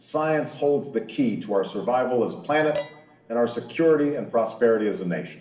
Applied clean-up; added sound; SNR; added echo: none; Dishes, pots, and pans; 16 dB; reverberation time 0.9 s.